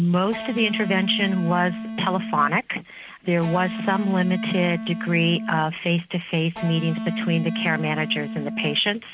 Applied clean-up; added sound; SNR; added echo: none; Electric guitar; 6 dB; none.